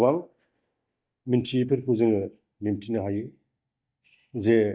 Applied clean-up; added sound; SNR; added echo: neural mask model DeepFilterNet 3.